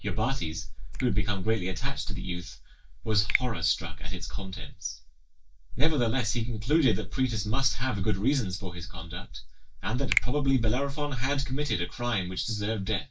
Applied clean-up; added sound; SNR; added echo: neural mask model DeepFilterNet 3.